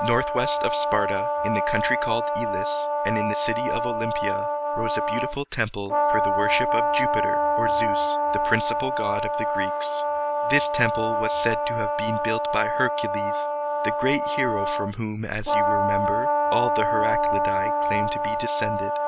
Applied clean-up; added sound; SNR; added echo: none; Brass instrument; -5 dB; none.